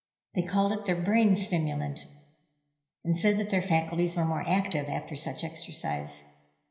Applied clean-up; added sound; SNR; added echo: none; Cutlery, silverware; 17 dB; reverberation time 0.9 s.